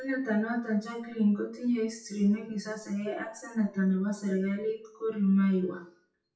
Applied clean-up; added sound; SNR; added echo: classical method WPE with log-MMSE.